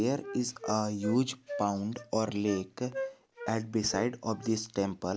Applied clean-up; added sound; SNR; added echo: none; Wind instrument, woodwind instrument; 12 dB; none.